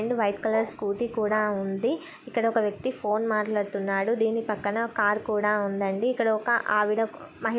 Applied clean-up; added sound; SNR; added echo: none; Bark; 16 dB; none.